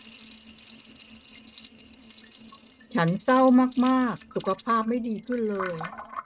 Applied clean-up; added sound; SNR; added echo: neural mask model RNNoise.